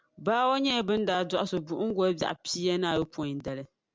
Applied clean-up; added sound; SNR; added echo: none; none; none; none.